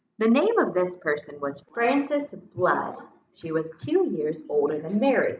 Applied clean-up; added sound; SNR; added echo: none; none; none; none.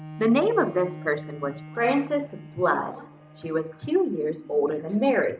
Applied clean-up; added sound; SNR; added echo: none; Bowed string instrument; 17 dB; none.